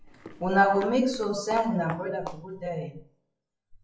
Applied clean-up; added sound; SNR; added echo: classical method WPE with log-MMSE.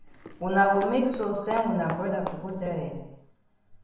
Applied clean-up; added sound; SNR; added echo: none; Walk, footsteps; 14 dB; reverberation time 0.7 s.